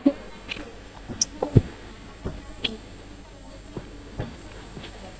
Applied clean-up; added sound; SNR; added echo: neural mask model DeepFilterNet 3.